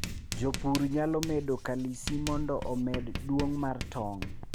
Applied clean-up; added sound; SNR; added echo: none; Writing; 5 dB; none.